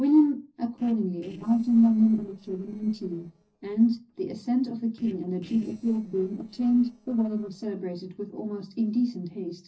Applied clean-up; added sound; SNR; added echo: neural separator model SepFormer DNS4.